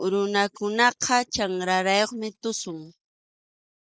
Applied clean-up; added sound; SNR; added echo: neural mask model Resemble Enhance denoiser.